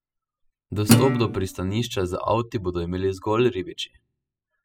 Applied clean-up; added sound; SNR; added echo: classical method spectral subtraction.